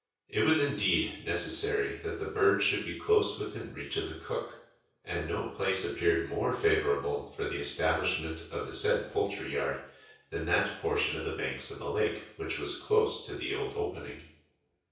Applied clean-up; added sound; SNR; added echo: none; none; none; reverberation time 0.6 s.